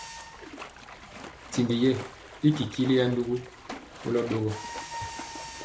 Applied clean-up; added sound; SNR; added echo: none; Mechanisms + Splash, splatter; 12 dB; none.